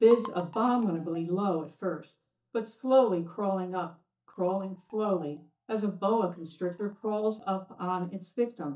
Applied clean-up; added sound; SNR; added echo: neural mask model DeepFilterNet 3.